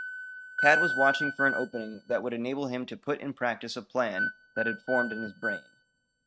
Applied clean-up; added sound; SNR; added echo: neural mask model RNNoise.